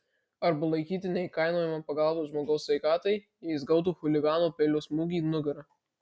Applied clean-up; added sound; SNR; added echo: none; none; none; none.